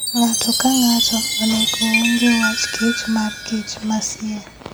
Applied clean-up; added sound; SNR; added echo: none; Chime; 3 dB; none.